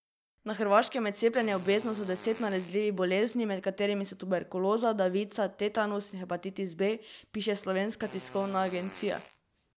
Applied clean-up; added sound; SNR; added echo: none; Fart; 18 dB; none.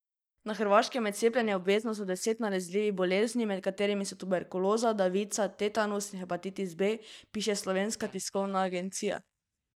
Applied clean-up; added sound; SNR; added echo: neural mask model DeepFilterNet 3.